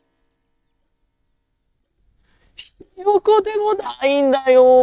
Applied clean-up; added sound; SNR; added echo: neural mask model DeepFilterNet 3.